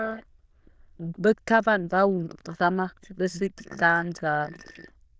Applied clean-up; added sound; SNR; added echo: neural diffusion model UNIVERSE++.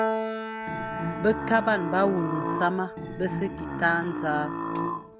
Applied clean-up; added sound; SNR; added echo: none; Burping, eructation + Piano; 3 dB; none.